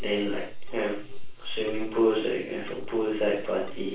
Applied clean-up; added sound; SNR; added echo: neural separator model SepFormer DNS4.